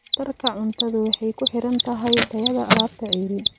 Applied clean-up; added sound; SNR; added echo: none; Packing tape, duct tape + Mechanisms; 1 dB; none.